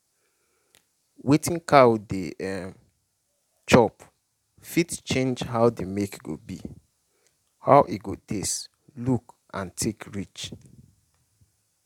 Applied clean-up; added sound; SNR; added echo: none; none; none; none.